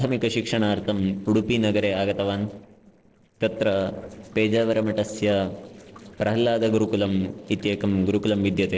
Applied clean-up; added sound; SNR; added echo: neural separator model SepFormer DNS4.